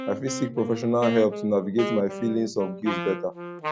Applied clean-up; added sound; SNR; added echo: none; Wind instrument, woodwind instrument; 8 dB; none.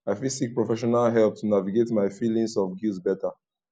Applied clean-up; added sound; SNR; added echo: none; none; none; none.